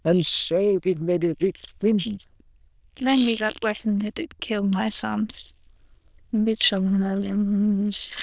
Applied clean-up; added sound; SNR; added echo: neural diffusion model UNIVERSE++.